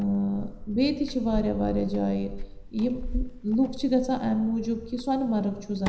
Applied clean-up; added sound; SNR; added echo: none; Keys jangling; 10 dB; reverberation time 0.9 s.